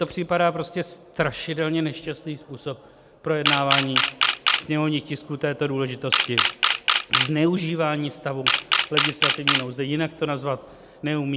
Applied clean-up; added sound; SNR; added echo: none; Camera; -3 dB; none.